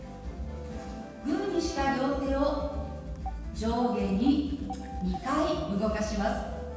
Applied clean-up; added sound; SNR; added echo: none; Telephone; 16 dB; reverberation time 1.2 s.